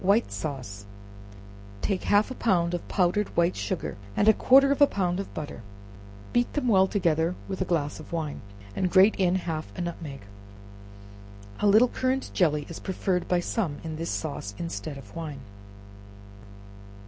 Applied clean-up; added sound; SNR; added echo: none; none; none; none.